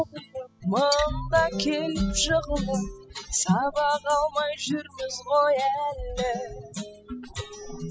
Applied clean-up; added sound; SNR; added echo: classical method spectral subtraction.